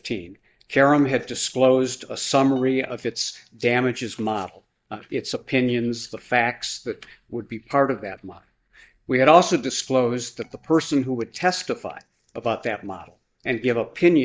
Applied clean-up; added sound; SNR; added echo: neural mask model DeepFilterNet 3.